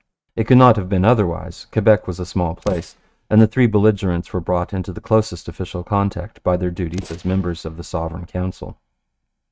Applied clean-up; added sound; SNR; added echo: neural mask model RNNoise.